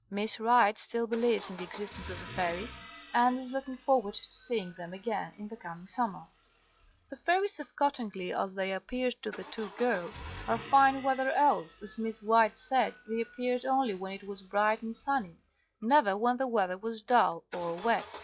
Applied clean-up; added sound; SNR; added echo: classical method log-MMSE.